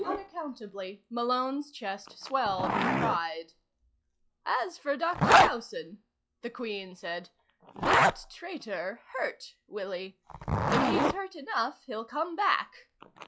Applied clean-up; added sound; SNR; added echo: classical method log-MMSE.